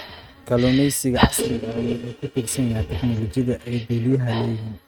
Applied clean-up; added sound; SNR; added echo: neural mask model RNNoise.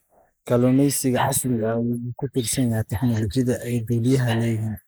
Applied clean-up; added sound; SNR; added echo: neural mask model Resemble Enhance denoiser.